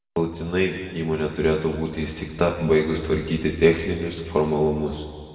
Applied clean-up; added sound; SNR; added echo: none; none; none; reverberation time 2.0 s.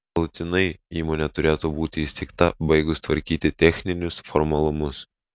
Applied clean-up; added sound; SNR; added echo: none; none; none; none.